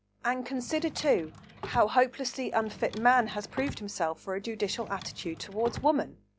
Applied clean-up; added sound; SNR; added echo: none; Drawer open or close; 16 dB; none.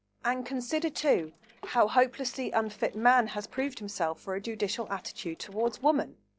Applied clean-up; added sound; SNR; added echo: neural separator model SepFormer DNS4.